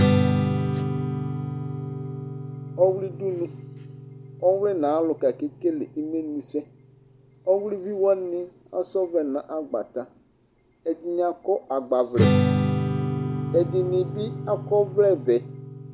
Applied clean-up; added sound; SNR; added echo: none; Strum; 2 dB; none.